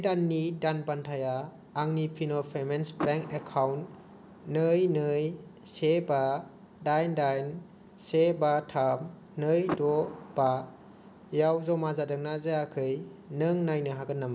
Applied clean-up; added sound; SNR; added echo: none; Door / Car; 13 dB; none.